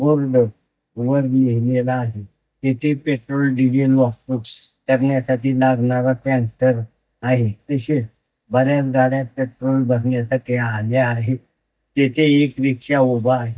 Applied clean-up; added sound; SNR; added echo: neural mask model DeepFilterNet 3.